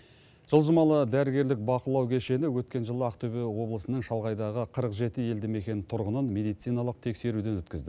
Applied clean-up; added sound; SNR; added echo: none; none; none; none.